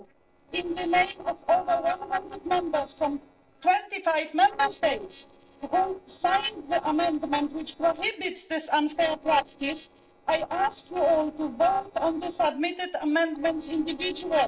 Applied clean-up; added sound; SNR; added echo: neural separator model SepFormer DNS4.